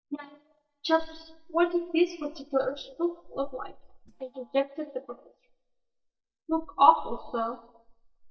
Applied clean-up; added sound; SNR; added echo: neural mask model DeepFilterNet 3.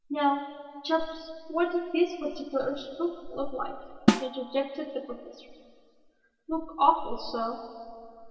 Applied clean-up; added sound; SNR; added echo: none; Snare drum; 0 dB; reverberation time 2.3 s.